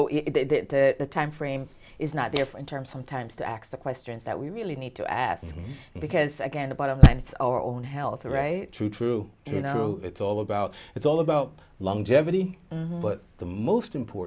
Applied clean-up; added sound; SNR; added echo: none; none; none; none.